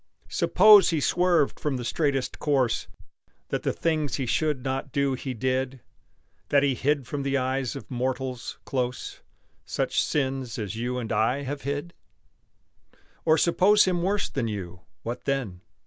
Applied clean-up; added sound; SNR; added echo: none; none; none; none.